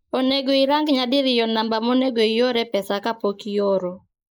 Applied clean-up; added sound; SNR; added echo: neural mask model Resemble Enhance denoiser.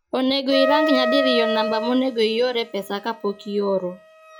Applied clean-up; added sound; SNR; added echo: classical method log-MMSE.